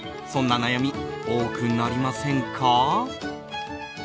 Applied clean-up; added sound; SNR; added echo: none; Wind instrument, woodwind instrument; 15 dB; none.